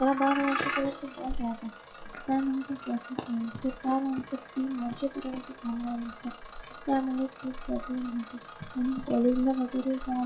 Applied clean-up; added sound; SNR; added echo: classical method log-MMSE.